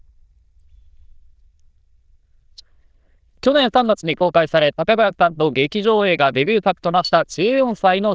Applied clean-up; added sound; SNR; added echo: neural diffusion model UNIVERSE++.